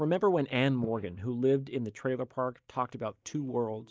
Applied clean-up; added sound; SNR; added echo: neural mask model DeepFilterNet 3.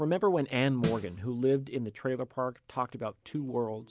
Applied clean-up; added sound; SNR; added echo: none; Snare drum; 7 dB; none.